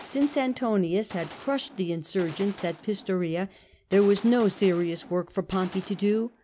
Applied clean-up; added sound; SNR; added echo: none; Gunshot, gunfire; 19 dB; none.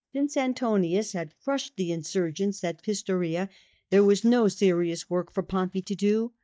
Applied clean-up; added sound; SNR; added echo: neural mask model DeepFilterNet 3.